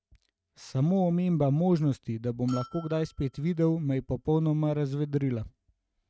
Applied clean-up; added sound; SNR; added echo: neural mask model RNNoise.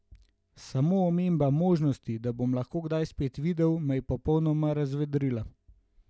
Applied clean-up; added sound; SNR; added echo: none; none; none; none.